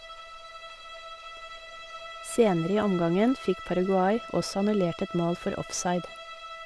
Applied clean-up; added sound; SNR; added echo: none; Bowed string instrument; 14 dB; none.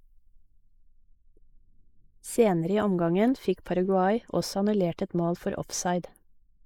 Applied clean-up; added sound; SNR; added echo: neural mask model Resemble Enhance denoiser.